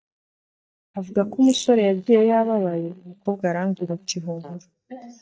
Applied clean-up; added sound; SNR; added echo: neural mask model DeepFilterNet 3.